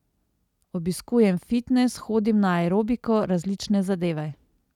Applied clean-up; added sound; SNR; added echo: none; none; none; none.